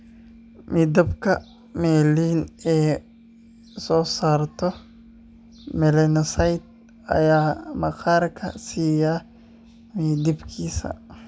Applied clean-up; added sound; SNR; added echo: none; none; none; none.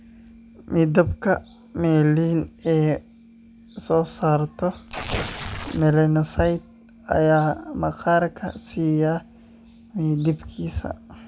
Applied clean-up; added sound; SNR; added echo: none; Tearing; 8 dB; none.